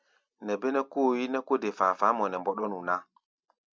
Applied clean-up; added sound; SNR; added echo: none; none; none; none.